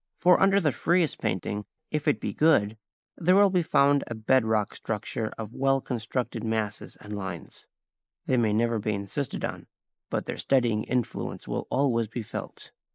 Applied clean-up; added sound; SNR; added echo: neural mask model Resemble Enhance denoiser.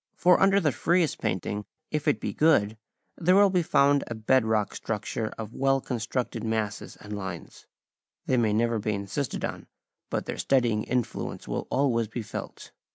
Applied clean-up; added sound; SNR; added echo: none; none; none; none.